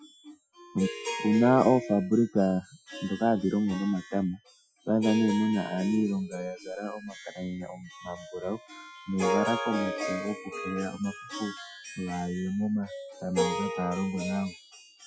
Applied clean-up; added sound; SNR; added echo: classical method Wiener filter.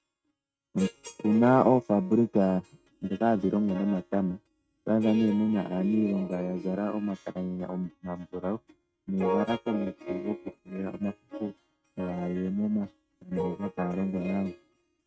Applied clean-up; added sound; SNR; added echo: neural mask model RNNoise.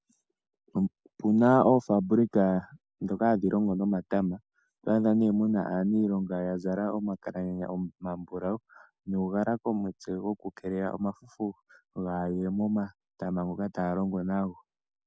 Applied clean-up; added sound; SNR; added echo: none; none; none; none.